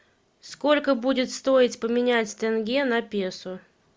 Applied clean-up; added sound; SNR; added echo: none; none; none; none.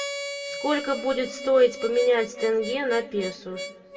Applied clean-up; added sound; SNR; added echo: none; Harmonica; 11 dB; reverberation time 1.4 s.